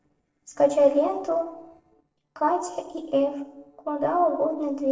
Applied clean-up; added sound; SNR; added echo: neural separator model SepFormer DNS4.